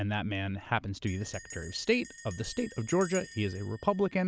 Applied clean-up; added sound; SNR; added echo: none; Bell; 17 dB; none.